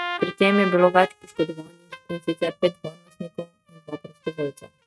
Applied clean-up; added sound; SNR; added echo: neural mask model RNNoise.